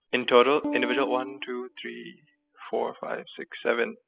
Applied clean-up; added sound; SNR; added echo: classical method spectral subtraction.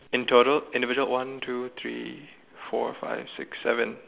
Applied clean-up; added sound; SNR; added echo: none; none; none; none.